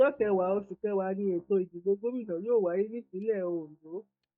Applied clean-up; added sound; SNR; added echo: neural mask model DeepFilterNet 3.